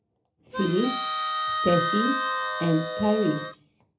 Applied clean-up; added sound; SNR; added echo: none; Harmonica; 1 dB; reverberation time 0.3 s.